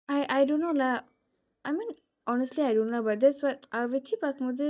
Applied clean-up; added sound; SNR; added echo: neural mask model DeepFilterNet 3.